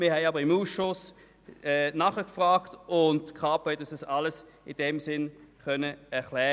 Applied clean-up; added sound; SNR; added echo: none; none; none; none.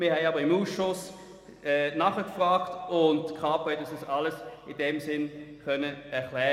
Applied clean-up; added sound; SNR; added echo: none; none; none; reverberation time 1.9 s.